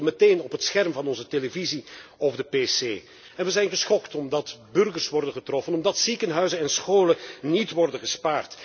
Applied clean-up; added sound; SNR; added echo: none; none; none; none.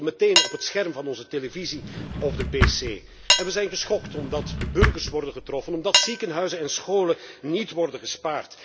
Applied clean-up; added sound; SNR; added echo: none; Cutlery, silverware / Dishes, pots, and pans + Drawer open or close; 0 dB; none.